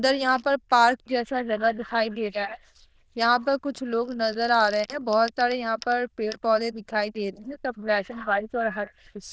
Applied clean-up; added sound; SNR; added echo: neural diffusion model UNIVERSE++.